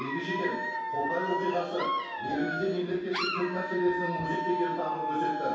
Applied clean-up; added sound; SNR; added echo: none; Alarm / Dog; 1 dB; reverberation time 0.7 s.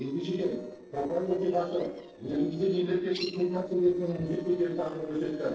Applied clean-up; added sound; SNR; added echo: neural separator model SepFormer DNS4.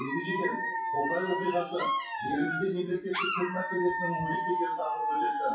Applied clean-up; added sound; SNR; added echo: classical method WPE with log-MMSE.